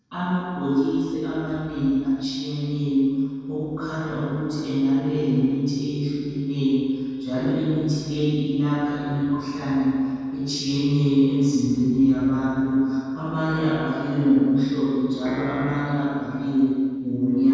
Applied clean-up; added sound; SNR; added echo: neural separator model SepFormer DNS4.